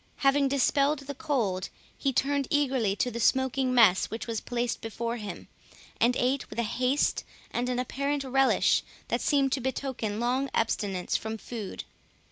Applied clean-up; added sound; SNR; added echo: none; none; none; none.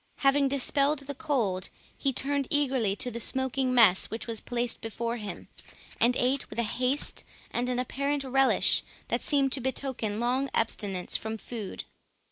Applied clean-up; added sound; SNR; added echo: neural mask model Resemble Enhance denoiser.